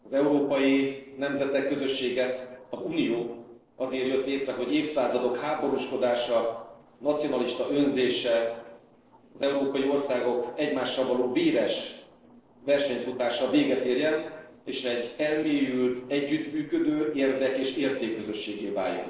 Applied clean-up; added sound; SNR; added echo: neural separator model SepFormer DNS4.